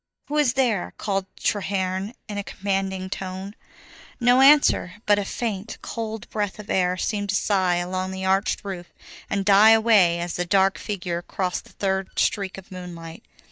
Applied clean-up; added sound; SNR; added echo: neural mask model DeepFilterNet 3.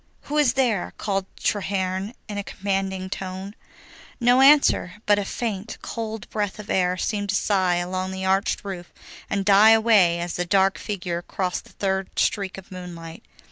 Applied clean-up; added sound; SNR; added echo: none; none; none; none.